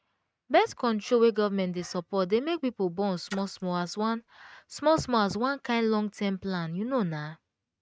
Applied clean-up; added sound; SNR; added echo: neural mask model RNNoise.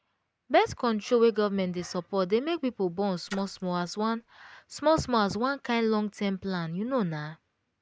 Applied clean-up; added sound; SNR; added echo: none; Splash, splatter; 20 dB; none.